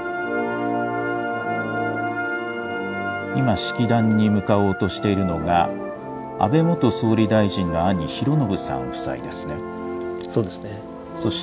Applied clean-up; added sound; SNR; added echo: none; none; none; none.